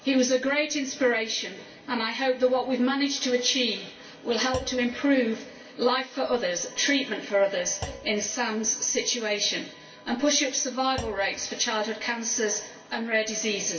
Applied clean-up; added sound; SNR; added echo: none; Thump, thud; 18 dB; reverberation time 0.2 s.